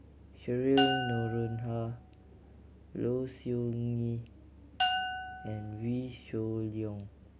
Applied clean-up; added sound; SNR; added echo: none; Glass; -4 dB; none.